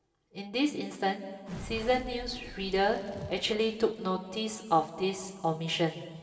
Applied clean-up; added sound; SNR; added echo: none; Crackle; 14 dB; reverberation time 2.0 s.